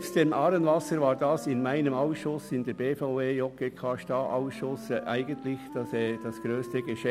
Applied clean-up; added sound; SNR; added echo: none; Wind instrument, woodwind instrument; 15 dB; none.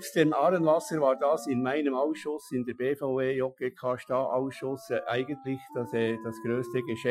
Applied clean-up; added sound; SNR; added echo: classical method Wiener filter.